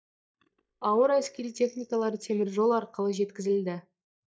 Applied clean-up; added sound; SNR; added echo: neural mask model DeepFilterNet 3.